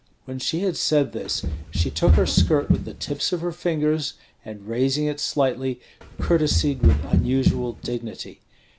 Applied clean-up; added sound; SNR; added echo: none; Run; -3 dB; none.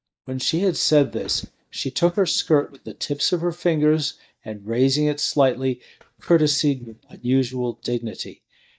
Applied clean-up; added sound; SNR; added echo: neural mask model DeepFilterNet 3.